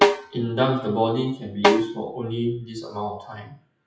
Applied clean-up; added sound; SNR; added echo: classical method WPE with log-MMSE.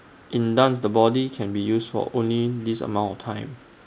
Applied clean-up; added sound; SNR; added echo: none; none; none; none.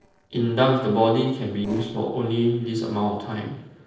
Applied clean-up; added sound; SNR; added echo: neural separator model SepFormer DNS4.